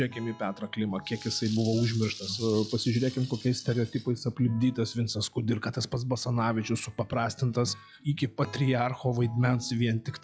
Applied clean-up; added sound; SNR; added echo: classical method log-MMSE.